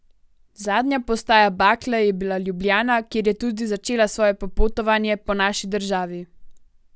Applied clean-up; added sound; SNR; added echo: none; none; none; none.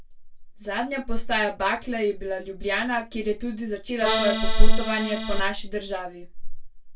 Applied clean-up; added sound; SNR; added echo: none; Accordion; 5 dB; reverberation time 0.2 s.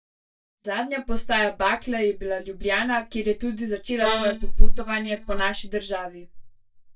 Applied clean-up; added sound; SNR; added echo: neural mask model DeepFilterNet 3.